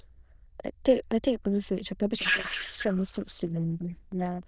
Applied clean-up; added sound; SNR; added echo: neural diffusion model UNIVERSE++.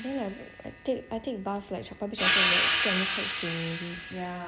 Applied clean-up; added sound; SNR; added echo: none; Cymbal; -4 dB; none.